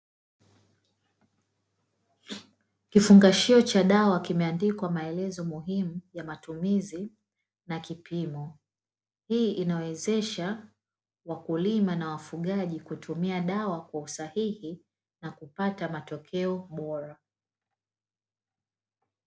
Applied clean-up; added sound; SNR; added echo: none; none; none; none.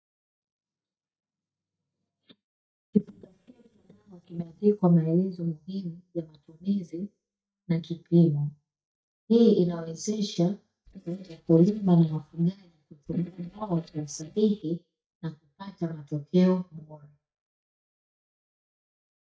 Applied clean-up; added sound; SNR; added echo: neural mask model DeepFilterNet 3.